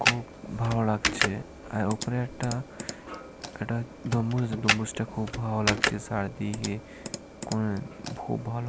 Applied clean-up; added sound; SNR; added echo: none; Computer keyboard; 3 dB; none.